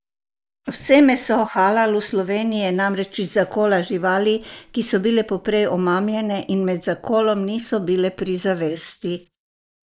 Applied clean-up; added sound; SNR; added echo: neural mask model Resemble Enhance denoiser.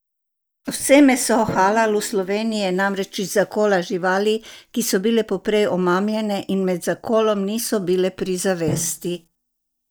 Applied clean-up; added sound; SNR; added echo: neural mask model DeepFilterNet 3.